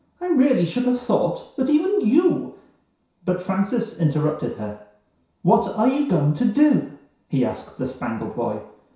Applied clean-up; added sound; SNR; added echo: none; none; none; reverberation time 0.6 s.